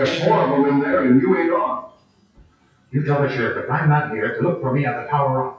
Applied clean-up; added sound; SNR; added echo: classical method WPE with log-MMSE.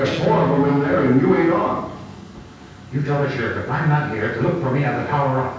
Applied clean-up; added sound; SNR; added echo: none; Guitar; 10 dB; reverberation time 0.6 s.